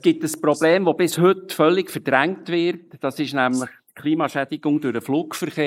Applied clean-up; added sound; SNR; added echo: neural mask model Resemble Enhance denoiser.